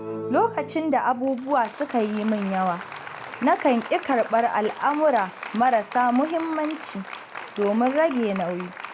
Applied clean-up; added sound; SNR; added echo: none; Applause; 13 dB; none.